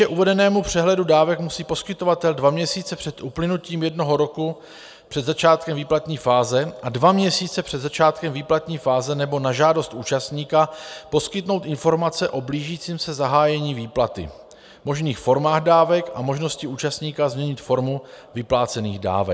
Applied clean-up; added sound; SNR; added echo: none; none; none; none.